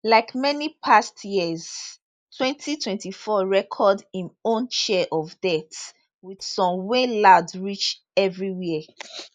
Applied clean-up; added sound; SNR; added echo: neural mask model Resemble Enhance denoiser.